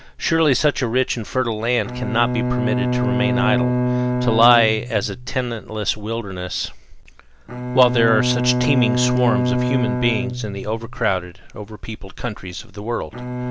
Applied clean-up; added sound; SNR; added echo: none; Bowed string instrument; 2 dB; none.